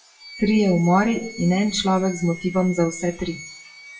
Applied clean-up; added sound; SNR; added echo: classical method WPE with log-MMSE.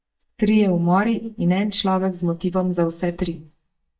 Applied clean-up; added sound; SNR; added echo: neural mask model DeepFilterNet 3.